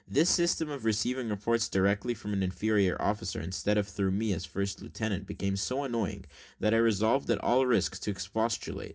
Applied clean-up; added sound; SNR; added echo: none; none; none; reverberation time 0.3 s.